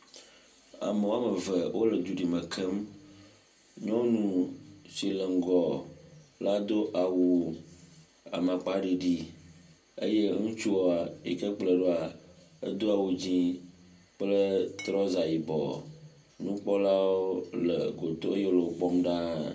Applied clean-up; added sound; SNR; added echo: none; Glass; 15 dB; reverberation time 0.2 s.